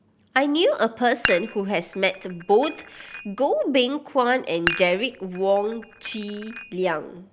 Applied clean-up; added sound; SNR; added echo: none; Dishes, pots, and pans; 10 dB; none.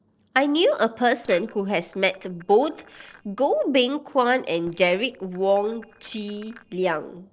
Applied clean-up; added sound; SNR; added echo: neural separator model SepFormer DNS4.